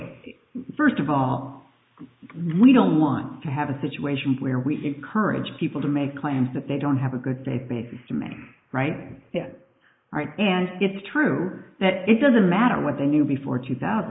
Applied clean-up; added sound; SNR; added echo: neural mask model Resemble Enhance denoiser.